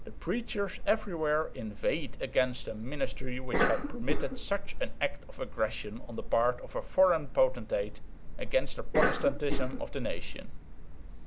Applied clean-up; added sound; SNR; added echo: none; Cough; -1 dB; none.